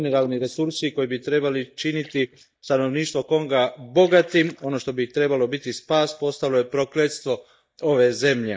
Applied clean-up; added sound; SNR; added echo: neural mask model DeepFilterNet 3.